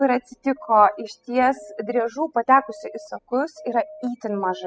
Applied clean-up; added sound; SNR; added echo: classical method spectral subtraction.